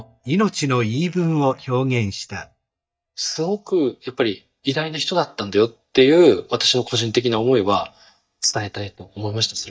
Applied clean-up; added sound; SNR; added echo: neural mask model DeepFilterNet 3.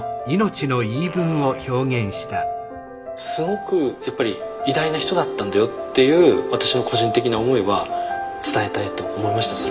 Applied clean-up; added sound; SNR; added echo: none; Fart; 19 dB; reverberation time 0.3 s.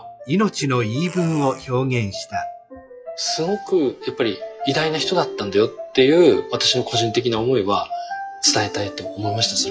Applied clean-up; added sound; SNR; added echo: classical method WPE with log-MMSE.